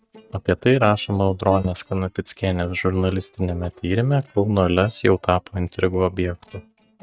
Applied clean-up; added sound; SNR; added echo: neural mask model DeepFilterNet 3.